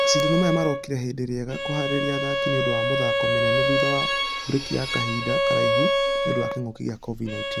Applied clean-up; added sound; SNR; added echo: none; Bowed string instrument; -3 dB; none.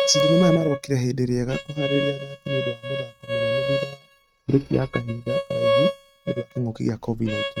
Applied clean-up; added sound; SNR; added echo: neural mask model RNNoise.